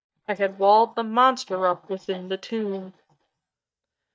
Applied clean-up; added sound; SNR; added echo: neural mask model DeepFilterNet 3.